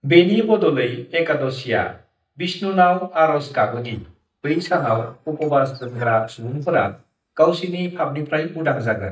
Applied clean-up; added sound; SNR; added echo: neural mask model DeepFilterNet 3.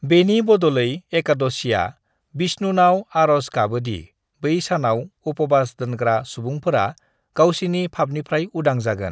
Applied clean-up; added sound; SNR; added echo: none; none; none; none.